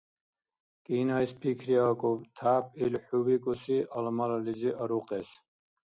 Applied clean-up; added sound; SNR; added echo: none; none; none; none.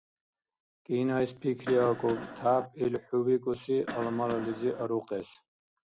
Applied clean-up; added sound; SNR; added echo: none; Cough; 11 dB; none.